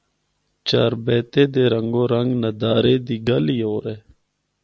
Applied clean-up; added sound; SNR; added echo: none; none; none; none.